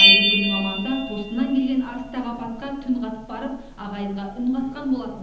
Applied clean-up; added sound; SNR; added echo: none; Bell; -2 dB; reverberation time 0.9 s.